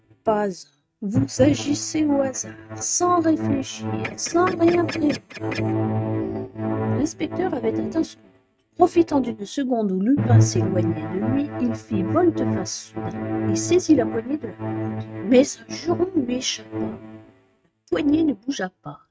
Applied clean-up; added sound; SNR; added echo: neural mask model RNNoise.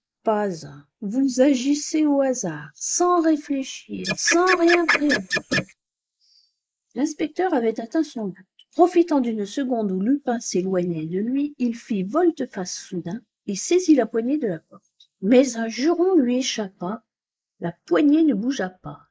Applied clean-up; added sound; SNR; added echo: neural mask model Resemble Enhance denoiser.